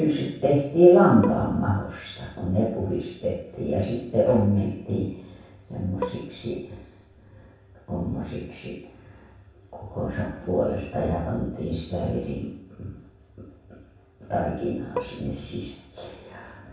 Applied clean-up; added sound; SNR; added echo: none; Bowed string instrument; 12 dB; reverberation time 0.7 s.